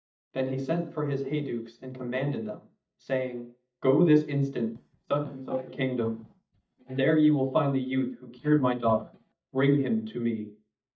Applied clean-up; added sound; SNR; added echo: neural mask model DeepFilterNet 3.